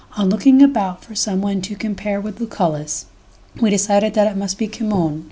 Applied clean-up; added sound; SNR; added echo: none; none; none; none.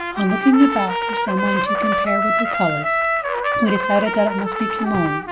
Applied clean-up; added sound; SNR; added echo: none; Trumpet; 1 dB; none.